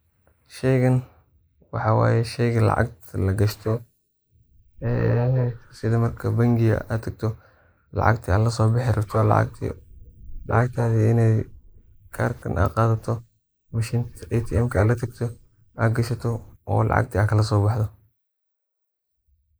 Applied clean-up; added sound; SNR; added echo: neural mask model Resemble Enhance denoiser.